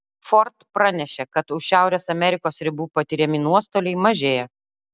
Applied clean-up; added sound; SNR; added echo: none; none; none; none.